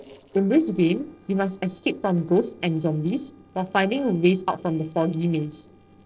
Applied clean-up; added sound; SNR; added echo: neural separator model SepFormer DNS4.